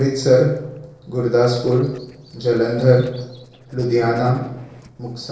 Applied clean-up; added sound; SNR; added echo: neural separator model SepFormer DNS4.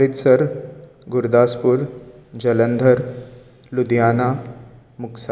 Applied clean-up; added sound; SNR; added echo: none; none; none; none.